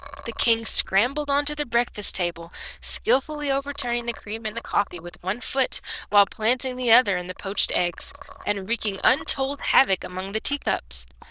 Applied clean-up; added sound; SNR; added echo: neural diffusion model UNIVERSE++.